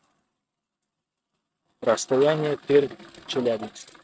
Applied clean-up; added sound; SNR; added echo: neural mask model RNNoise.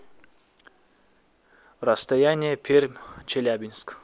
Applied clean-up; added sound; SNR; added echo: none; none; none; none.